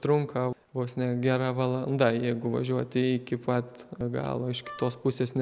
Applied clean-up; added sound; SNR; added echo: none; Wind instrument, woodwind instrument; 17 dB; none.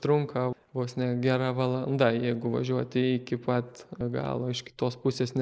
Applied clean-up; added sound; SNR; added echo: neural mask model Resemble Enhance denoiser.